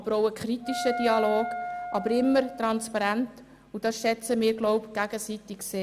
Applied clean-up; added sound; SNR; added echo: none; Wind instrument, woodwind instrument; 8 dB; none.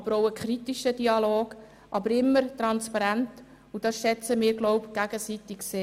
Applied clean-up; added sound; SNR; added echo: none; none; none; none.